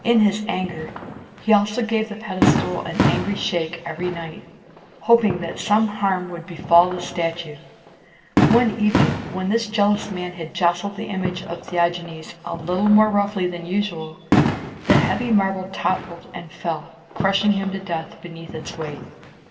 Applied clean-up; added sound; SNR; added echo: none; Fireworks; 4 dB; reverberation time 1.8 s.